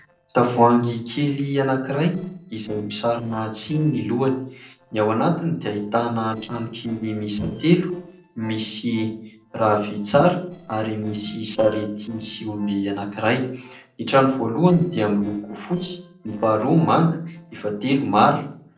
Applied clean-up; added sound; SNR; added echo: neural separator model SepFormer DNS4.